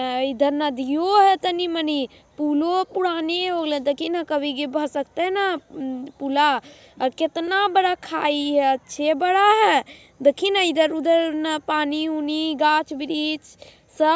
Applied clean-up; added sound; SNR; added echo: none; none; none; none.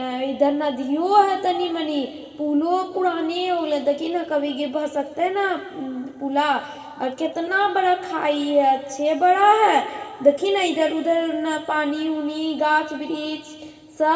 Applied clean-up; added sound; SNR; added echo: none; none; none; reverberation time 2.0 s.